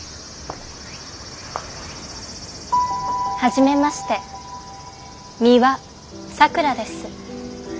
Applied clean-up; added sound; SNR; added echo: none; none; none; none.